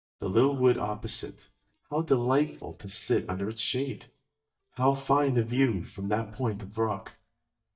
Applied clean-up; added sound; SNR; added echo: neural mask model DeepFilterNet 3.